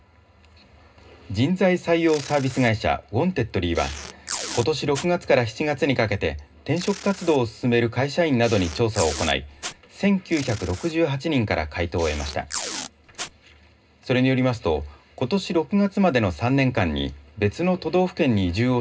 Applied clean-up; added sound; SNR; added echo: none; Packing tape, duct tape; 13 dB; reverberation time 0.2 s.